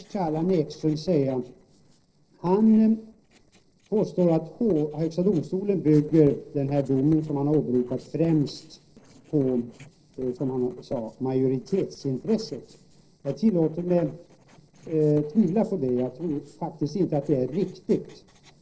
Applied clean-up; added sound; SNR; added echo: neural separator model SepFormer DNS4.